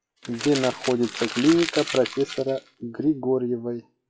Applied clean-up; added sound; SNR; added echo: classical method WPE with log-MMSE.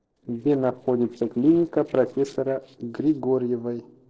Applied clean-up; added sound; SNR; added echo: neural separator model SepFormer DNS4.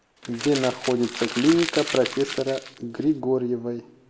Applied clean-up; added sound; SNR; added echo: none; Crumpling, crinkling; 9 dB; reverberation time 1.5 s.